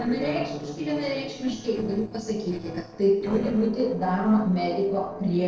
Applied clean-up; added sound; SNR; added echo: neural separator model SepFormer DNS4.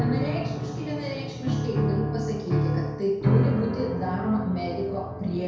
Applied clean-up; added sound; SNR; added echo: none; Piano; -2 dB; reverberation time 0.7 s.